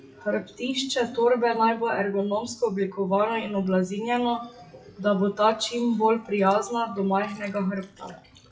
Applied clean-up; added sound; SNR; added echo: classical method WPE with log-MMSE.